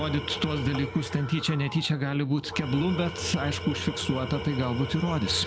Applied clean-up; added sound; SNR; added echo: none; Tools; 8 dB; none.